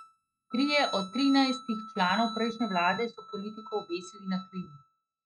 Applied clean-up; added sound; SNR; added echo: neural mask model RNNoise.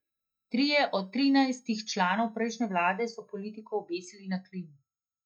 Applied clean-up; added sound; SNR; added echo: neural mask model DeepFilterNet 3.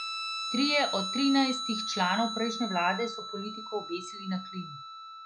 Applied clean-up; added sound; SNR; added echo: none; Guitar; 6 dB; none.